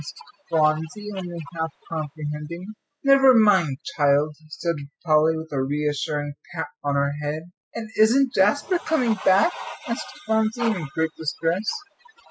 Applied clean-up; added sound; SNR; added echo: classical method spectral subtraction.